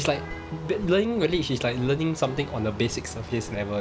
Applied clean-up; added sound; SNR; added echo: none; Guitar; 14 dB; none.